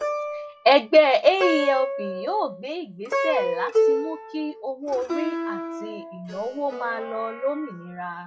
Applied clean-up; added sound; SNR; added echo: classical method log-MMSE.